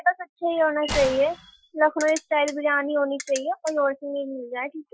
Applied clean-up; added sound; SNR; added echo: classical method Wiener filter.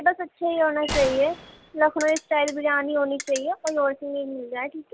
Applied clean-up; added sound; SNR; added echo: none; Ratchet, pawl + Gunshot, gunfire; 12 dB; none.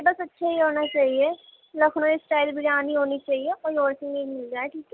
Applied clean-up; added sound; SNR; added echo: none; none; none; none.